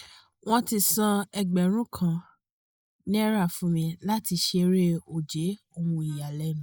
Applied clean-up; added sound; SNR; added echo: neural mask model Resemble Enhance denoiser.